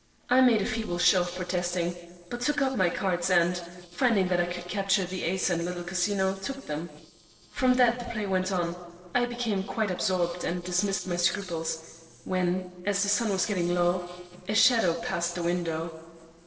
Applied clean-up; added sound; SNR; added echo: neural separator model SepFormer DNS4.